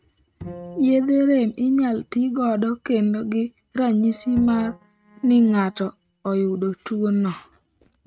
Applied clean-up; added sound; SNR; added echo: neural mask model RNNoise.